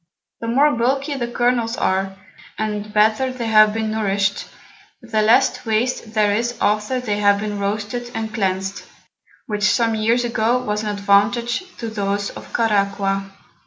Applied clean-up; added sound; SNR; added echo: none; none; none; none.